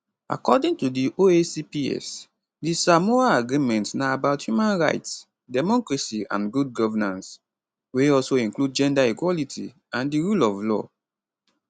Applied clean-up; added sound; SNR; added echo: none; none; none; none.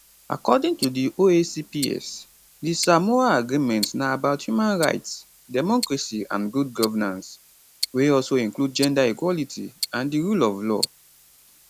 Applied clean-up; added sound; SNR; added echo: none; Tick-tock; 14 dB; none.